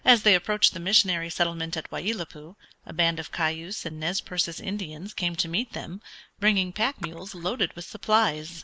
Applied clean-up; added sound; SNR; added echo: neural mask model Resemble Enhance denoiser.